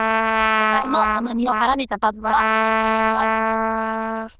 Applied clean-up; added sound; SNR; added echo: neural diffusion model UNIVERSE++.